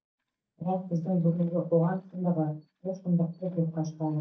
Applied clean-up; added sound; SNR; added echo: neural mask model DeepFilterNet 3.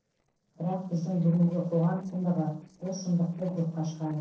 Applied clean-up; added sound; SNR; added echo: neural separator model SepFormer DNS4.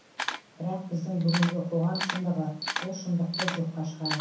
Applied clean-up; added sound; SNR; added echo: none; Camera; 6 dB; reverberation time 0.6 s.